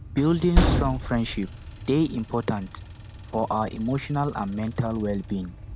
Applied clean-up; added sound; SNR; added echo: none; Train; 3 dB; none.